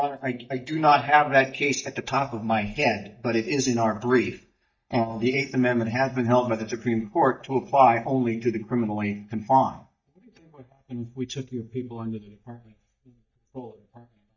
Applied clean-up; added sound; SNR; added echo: neural mask model DeepFilterNet 3.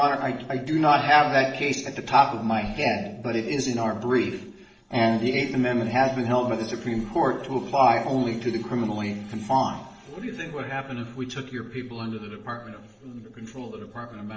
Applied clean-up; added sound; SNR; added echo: neural separator model SepFormer DNS4.